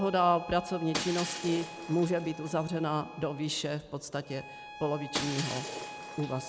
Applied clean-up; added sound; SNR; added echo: none; Shatter + Bowed string instrument; 9 dB; none.